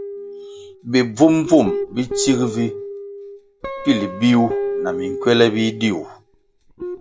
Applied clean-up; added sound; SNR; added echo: none; Guitar; 9 dB; none.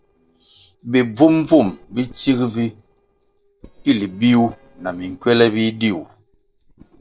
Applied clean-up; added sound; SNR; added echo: neural separator model SepFormer DNS4.